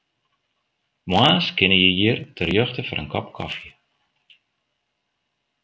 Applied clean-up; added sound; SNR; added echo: none; none; none; none.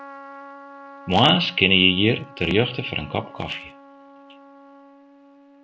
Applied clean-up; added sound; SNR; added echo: none; Trumpet; 20 dB; none.